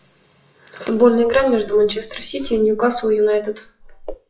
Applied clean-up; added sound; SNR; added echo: classical method WPE with log-MMSE.